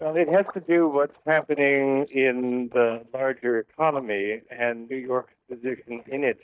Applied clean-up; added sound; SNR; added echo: neural mask model DeepFilterNet 3.